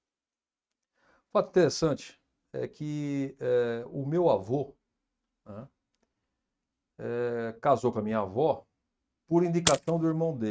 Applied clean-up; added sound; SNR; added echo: neural mask model RNNoise.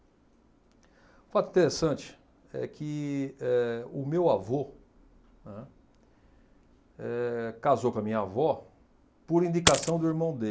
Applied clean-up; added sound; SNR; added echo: none; Coin (dropping); -3 dB; none.